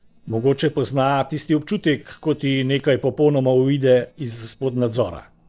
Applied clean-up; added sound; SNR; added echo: neural separator model SepFormer DNS4.